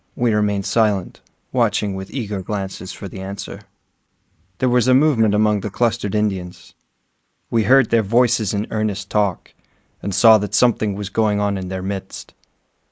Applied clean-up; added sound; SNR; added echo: neural mask model Resemble Enhance denoiser.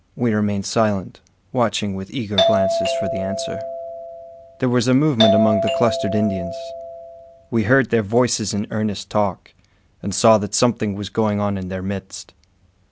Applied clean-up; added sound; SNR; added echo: none; Doorbell; 1 dB; none.